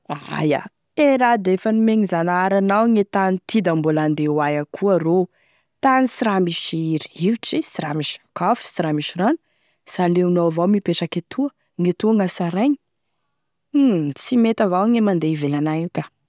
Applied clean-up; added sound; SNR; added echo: none; none; none; none.